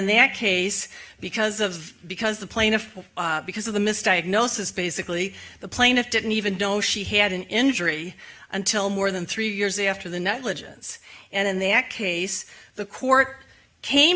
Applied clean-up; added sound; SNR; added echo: none; none; none; none.